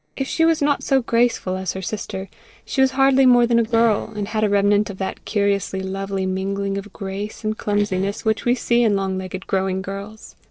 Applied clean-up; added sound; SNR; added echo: neural separator model SepFormer DNS4.